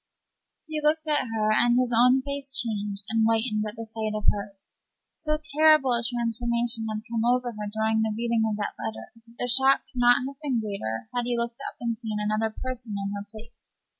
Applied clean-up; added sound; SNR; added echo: none; none; none; none.